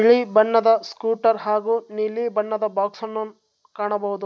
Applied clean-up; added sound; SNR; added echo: none; none; none; none.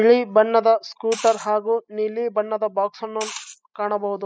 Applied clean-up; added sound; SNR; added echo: classical method spectral subtraction.